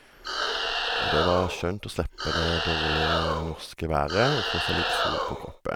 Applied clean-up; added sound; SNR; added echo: none; Animal; -1 dB; none.